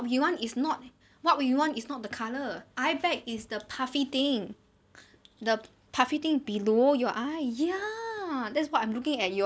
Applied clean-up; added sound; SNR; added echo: none; none; none; none.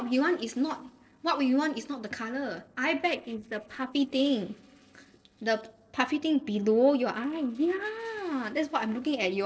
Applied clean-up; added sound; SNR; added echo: neural separator model SepFormer DNS4.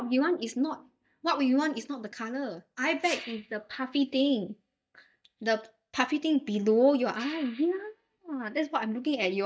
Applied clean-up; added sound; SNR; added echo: neural mask model DeepFilterNet 3.